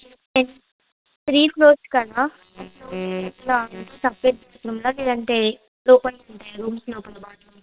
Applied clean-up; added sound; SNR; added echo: neural separator model SepFormer WHAM!.